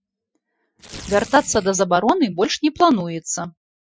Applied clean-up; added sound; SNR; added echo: classical method Wiener filter.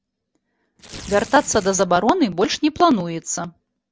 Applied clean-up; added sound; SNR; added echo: none; Tearing; 16 dB; none.